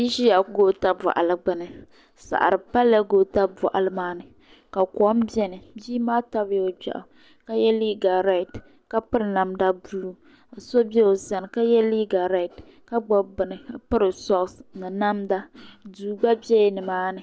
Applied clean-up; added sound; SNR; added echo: none; none; none; none.